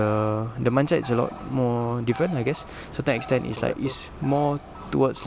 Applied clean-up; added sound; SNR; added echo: none; Bird; 18 dB; none.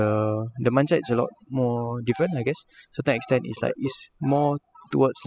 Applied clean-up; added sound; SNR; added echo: classical method spectral subtraction.